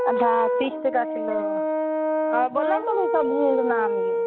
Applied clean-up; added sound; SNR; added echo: none; Brass instrument; -2 dB; none.